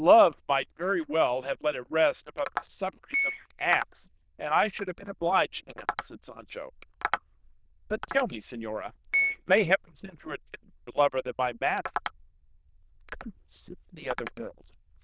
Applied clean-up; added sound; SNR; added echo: neural diffusion model UNIVERSE++.